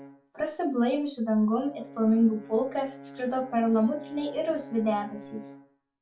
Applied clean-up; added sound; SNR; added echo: none; Brass instrument; 18 dB; reverberation time 0.3 s.